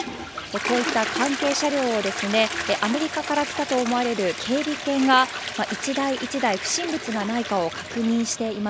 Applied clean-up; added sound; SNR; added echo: none; Toilet flush; 7 dB; none.